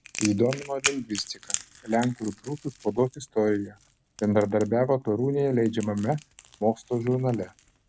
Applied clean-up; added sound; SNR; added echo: none; Crackle; 12 dB; none.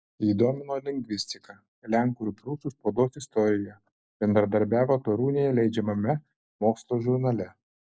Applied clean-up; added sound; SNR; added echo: none; none; none; none.